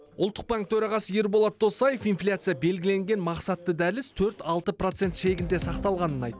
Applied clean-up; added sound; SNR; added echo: none; none; none; none.